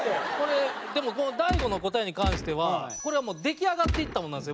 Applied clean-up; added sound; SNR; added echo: none; Gunshot, gunfire; 4 dB; none.